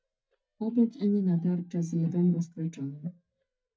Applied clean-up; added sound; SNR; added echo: neural mask model DeepFilterNet 3.